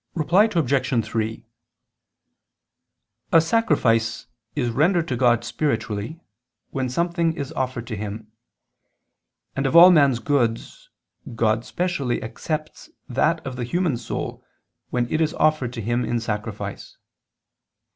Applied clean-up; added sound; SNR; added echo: none; none; none; none.